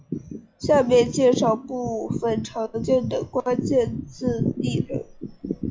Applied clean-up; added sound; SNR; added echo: classical method log-MMSE.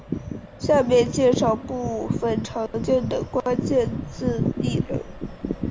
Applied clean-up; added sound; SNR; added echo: none; Accelerating, revving, vroom; 18 dB; none.